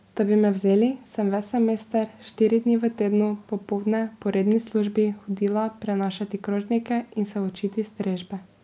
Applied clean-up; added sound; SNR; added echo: none; none; none; none.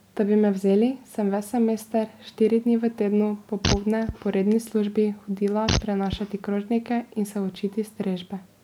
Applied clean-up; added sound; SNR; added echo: none; Fart; 7 dB; none.